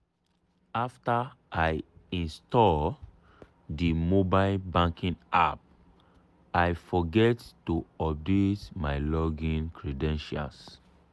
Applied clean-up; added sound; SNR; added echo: none; none; none; none.